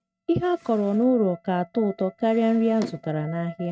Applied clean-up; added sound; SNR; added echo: neural mask model RNNoise.